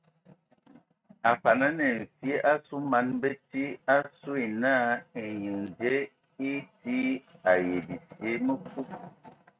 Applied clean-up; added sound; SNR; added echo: neural mask model RNNoise.